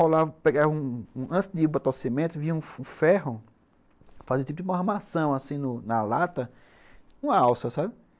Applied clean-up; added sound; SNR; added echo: none; none; none; none.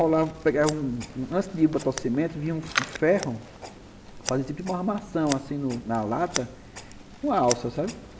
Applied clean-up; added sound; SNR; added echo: none; Scissors; 11 dB; reverberation time 2.1 s.